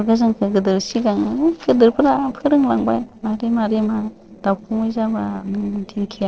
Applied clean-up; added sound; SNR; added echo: neural separator model SepFormer DNS4.